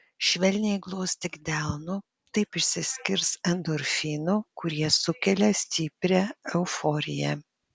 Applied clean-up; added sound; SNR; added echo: none; none; none; none.